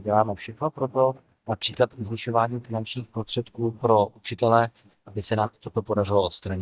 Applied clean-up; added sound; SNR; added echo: neural mask model DeepFilterNet 3.